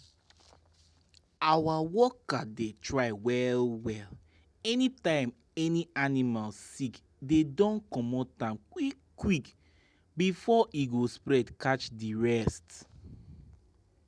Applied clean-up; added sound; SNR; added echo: none; none; none; none.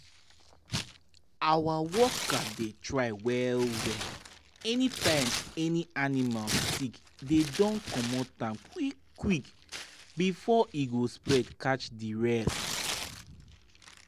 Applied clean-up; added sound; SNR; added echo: none; Tearing; 8 dB; none.